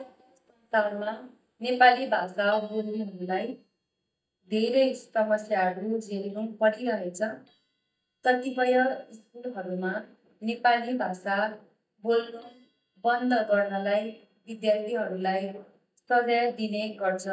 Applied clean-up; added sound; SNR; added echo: neural mask model DeepFilterNet 3.